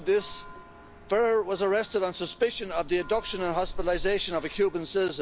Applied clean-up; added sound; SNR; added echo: none; Church bell; 12 dB; none.